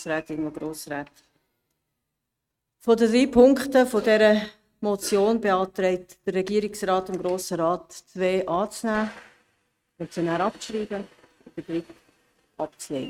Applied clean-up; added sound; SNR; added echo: neural mask model RNNoise.